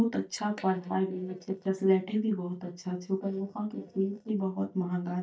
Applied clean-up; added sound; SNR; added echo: neural mask model DeepFilterNet 3.